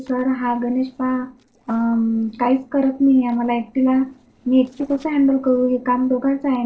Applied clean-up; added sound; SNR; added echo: neural separator model SepFormer DNS4.